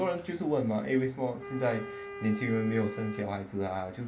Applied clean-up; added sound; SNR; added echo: none; Wind instrument, woodwind instrument; 13 dB; reverberation time 0.2 s.